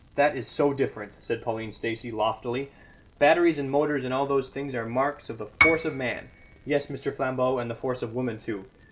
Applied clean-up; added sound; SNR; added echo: none; Piano; 1 dB; none.